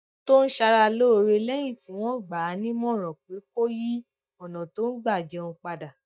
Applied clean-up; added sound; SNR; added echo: neural mask model DeepFilterNet 3.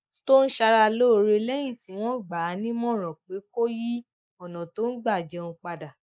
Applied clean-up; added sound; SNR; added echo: neural mask model Resemble Enhance denoiser.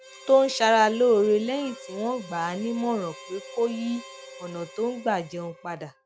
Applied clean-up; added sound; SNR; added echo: none; Harmonica; 18 dB; none.